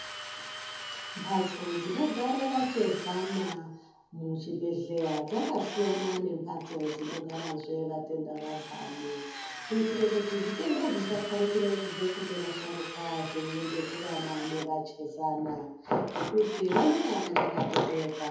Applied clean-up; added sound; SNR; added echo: none; Drill; 11 dB; reverberation time 1.0 s.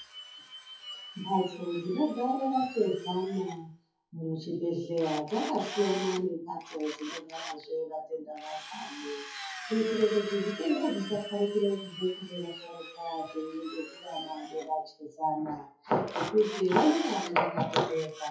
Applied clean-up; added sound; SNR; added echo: classical method WPE with log-MMSE.